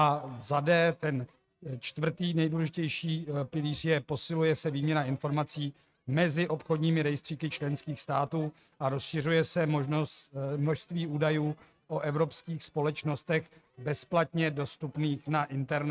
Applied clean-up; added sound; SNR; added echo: neural mask model RNNoise.